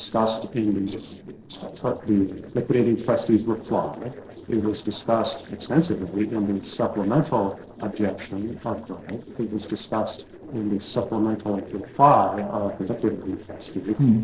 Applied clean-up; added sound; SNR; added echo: neural separator model SepFormer DNS4.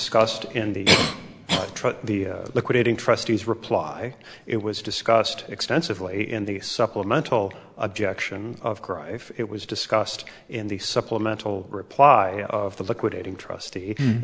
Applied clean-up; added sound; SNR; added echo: none; none; none; none.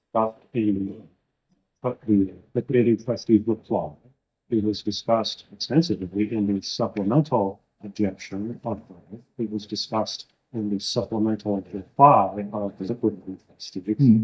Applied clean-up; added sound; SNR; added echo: neural mask model DeepFilterNet 3.